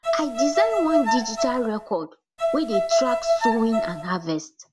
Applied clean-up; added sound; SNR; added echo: none; Bowed string instrument; -2 dB; none.